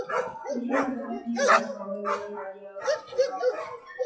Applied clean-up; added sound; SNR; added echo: classical method WPE with log-MMSE.